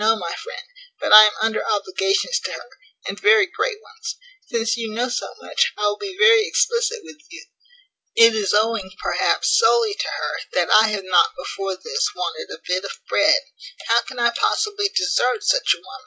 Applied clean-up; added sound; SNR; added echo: none; none; none; none.